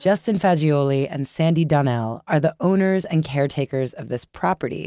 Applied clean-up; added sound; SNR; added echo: none; none; none; none.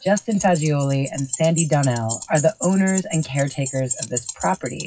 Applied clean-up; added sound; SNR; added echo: classical method WPE with log-MMSE.